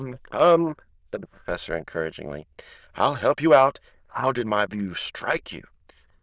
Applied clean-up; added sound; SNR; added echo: neural diffusion model UNIVERSE++.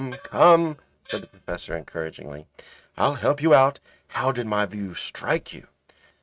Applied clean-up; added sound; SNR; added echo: neural mask model RNNoise.